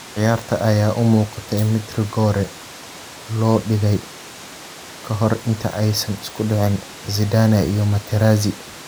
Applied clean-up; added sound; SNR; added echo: none; Water; 18 dB; none.